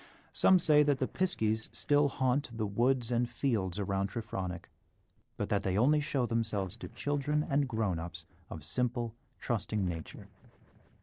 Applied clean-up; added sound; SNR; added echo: neural separator model SepFormer DNS4.